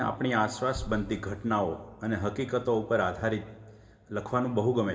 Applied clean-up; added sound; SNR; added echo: none; Bass drum; 18 dB; reverberation time 1.6 s.